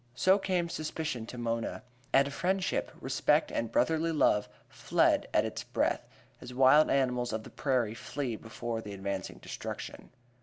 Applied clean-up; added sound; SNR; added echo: none; none; none; none.